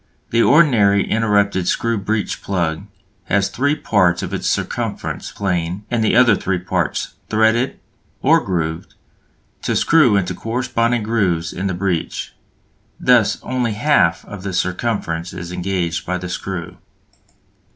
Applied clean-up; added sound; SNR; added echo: none; none; none; none.